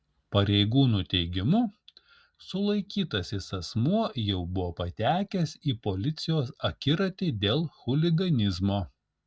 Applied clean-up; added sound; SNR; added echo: none; none; none; none.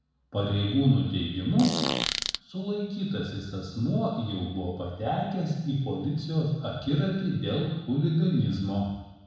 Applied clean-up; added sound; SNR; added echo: none; Fart; 3 dB; reverberation time 1.1 s.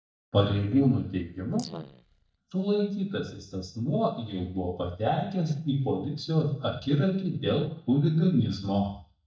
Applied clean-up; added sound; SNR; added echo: neural mask model DeepFilterNet 3.